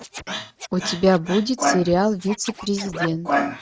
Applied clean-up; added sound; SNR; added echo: neural mask model RNNoise.